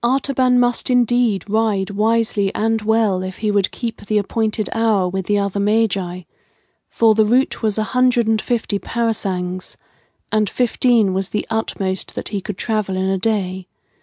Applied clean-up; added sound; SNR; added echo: none; none; none; none.